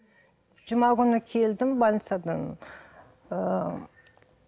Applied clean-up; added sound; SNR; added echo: none; none; none; none.